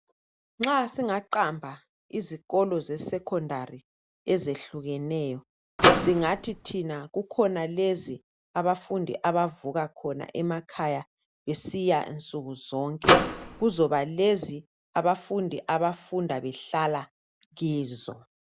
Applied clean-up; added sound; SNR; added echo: none; Microwave oven; -5 dB; none.